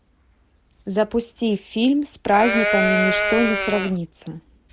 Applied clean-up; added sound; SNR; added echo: none; Livestock, farm animals, working animals; -1 dB; none.